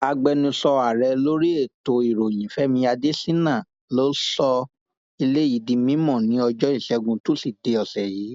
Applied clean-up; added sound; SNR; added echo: none; none; none; none.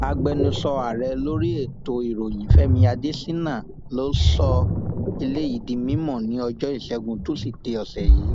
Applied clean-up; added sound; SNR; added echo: none; Ocean; -4 dB; none.